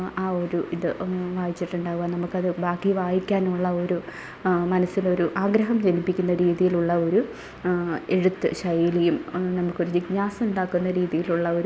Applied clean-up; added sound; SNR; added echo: none; none; none; none.